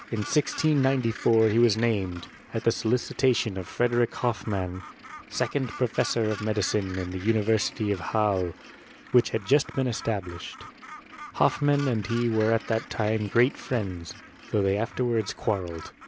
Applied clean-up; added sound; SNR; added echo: none; Gull, seagull; 17 dB; none.